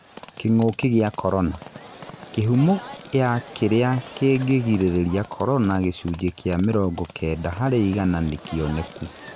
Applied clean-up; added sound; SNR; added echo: none; Livestock, farm animals, working animals; 18 dB; none.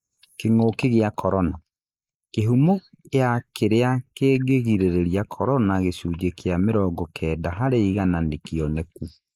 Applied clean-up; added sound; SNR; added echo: neural mask model Resemble Enhance denoiser.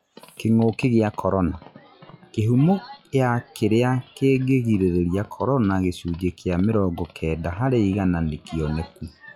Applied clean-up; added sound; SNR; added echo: classical method log-MMSE.